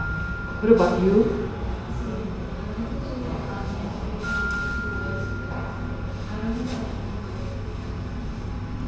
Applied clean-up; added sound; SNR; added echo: none; Keyboard (musical); 12 dB; reverberation time 1.1 s.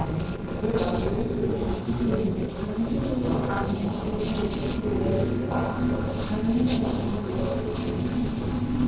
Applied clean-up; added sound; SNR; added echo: neural separator model SepFormer DNS4.